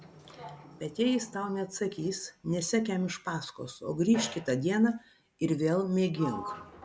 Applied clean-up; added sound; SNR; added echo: none; Sliding door; 17 dB; none.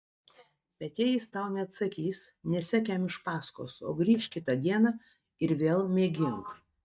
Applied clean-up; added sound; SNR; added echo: neural mask model DeepFilterNet 3.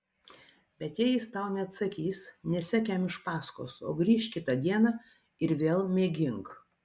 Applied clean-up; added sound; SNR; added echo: none; none; none; none.